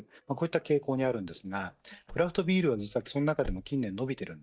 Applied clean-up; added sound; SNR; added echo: neural mask model DeepFilterNet 3.